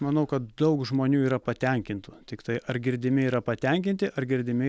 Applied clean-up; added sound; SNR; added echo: none; none; none; none.